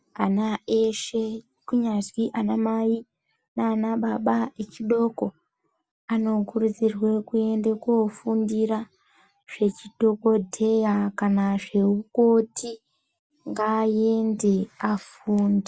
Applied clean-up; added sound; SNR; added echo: none; none; none; none.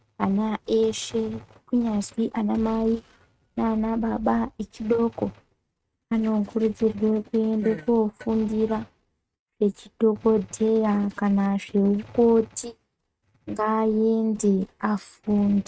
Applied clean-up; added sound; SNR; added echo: neural mask model RNNoise.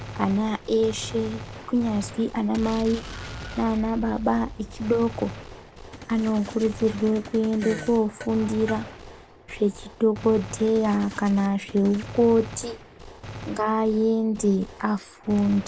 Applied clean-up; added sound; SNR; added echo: none; Gunshot, gunfire + Fart; 14 dB; none.